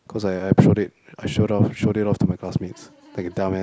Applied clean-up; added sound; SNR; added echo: none; none; none; none.